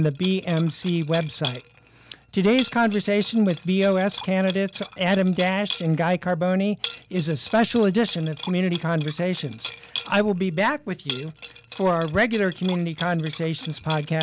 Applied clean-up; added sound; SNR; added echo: none; Liquid; 15 dB; none.